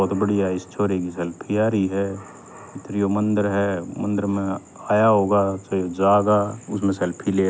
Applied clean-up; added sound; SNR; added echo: none; none; none; none.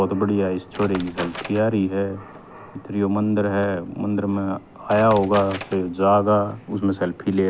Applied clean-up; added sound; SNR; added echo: none; Wood; 17 dB; none.